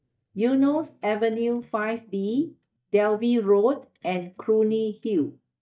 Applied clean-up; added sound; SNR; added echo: neural mask model DeepFilterNet 3.